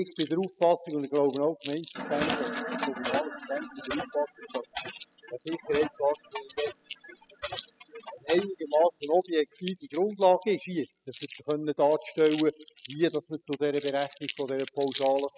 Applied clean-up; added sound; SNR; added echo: classical method spectral subtraction.